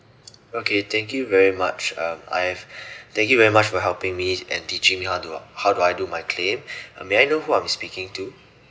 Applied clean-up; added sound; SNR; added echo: none; none; none; none.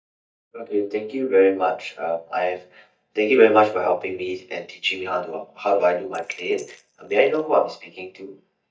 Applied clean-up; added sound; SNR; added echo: neural mask model DeepFilterNet 3.